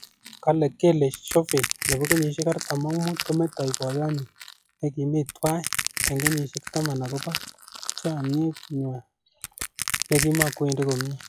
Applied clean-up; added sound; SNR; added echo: classical method log-MMSE.